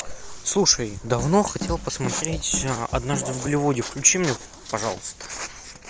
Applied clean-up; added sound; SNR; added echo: none; Drum kit; 8 dB; none.